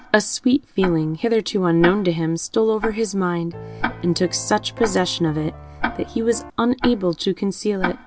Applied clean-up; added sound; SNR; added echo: none; Piano + Tick-tock; 11 dB; none.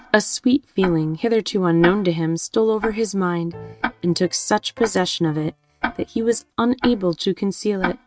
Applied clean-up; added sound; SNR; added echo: neural mask model RNNoise.